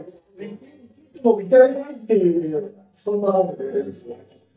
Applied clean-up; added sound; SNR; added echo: neural mask model DeepFilterNet 3.